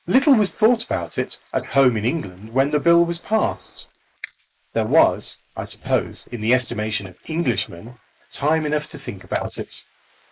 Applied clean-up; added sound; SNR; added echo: neural mask model Resemble Enhance denoiser.